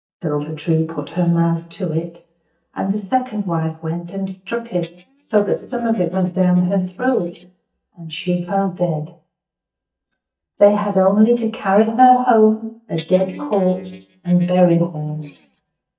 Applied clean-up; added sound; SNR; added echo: neural mask model DeepFilterNet 3.